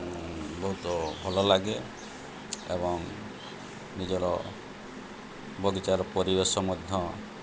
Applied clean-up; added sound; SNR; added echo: none; none; none; none.